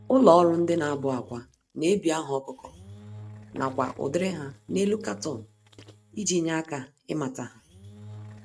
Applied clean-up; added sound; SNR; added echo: neural mask model RNNoise.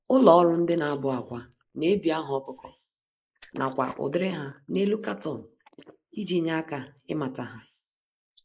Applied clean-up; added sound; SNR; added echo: neural mask model Resemble Enhance denoiser.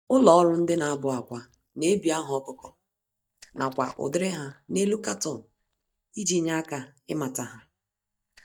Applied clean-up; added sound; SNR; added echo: neural mask model DeepFilterNet 3.